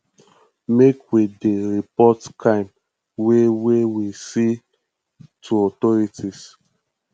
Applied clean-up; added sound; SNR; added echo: none; none; none; none.